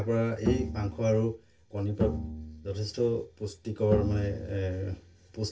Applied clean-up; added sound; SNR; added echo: none; Bowed string instrument; 6 dB; reverberation time 0.2 s.